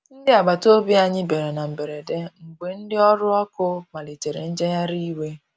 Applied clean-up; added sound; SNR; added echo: none; none; none; none.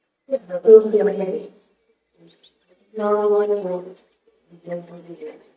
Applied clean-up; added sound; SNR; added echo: neural mask model DeepFilterNet 3.